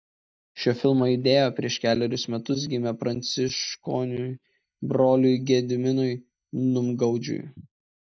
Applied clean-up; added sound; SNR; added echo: neural mask model DeepFilterNet 3.